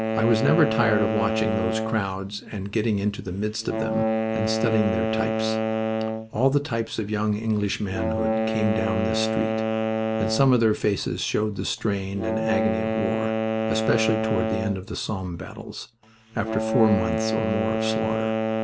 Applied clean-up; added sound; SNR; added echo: none; Wind instrument, woodwind instrument; 0 dB; none.